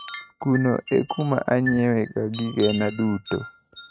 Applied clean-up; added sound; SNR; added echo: neural mask model RNNoise.